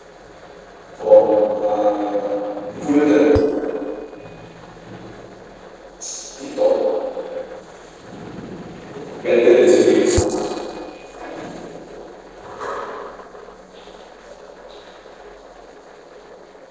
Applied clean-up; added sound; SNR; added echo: neural separator model SepFormer DNS4.